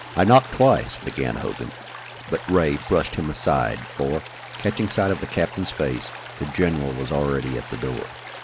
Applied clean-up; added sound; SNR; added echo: none; Stream; 14 dB; none.